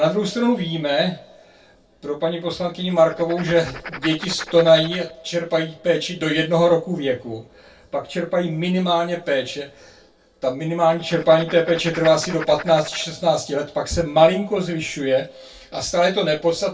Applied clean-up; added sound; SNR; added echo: none; Writing; 15 dB; reverberation time 0.2 s.